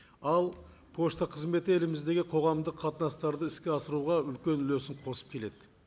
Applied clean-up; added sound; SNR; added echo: none; none; none; none.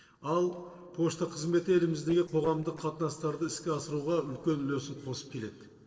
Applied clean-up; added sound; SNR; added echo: neural separator model SepFormer DNS4.